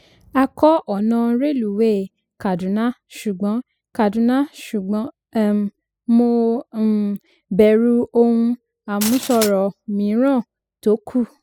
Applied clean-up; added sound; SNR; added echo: classical method spectral subtraction.